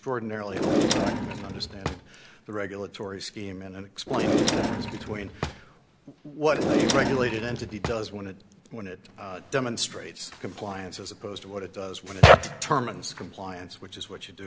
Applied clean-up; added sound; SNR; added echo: none; Drawer open or close; -1 dB; none.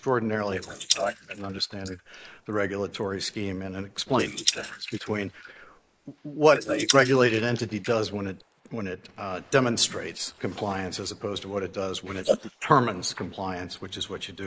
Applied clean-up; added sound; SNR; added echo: neural mask model Resemble Enhance denoiser.